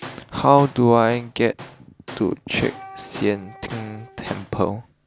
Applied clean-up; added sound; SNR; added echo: none; Tools + Wind instrument, woodwind instrument; 18 dB; none.